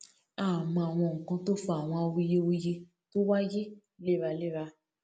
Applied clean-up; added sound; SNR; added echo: none; none; none; none.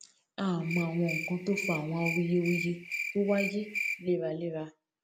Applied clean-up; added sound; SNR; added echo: none; Cricket; 6 dB; none.